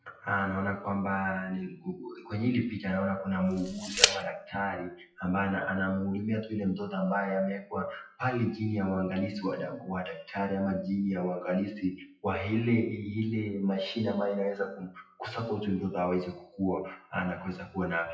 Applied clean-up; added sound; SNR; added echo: classical method WPE with log-MMSE.